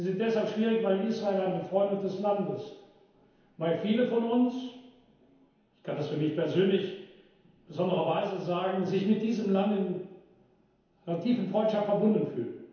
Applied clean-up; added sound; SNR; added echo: none; none; none; reverberation time 1.0 s.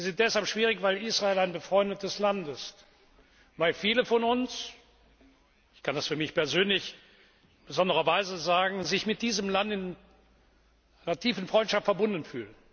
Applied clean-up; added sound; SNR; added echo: none; none; none; none.